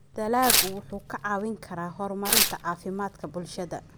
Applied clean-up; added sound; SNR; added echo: none; Tearing; -3 dB; none.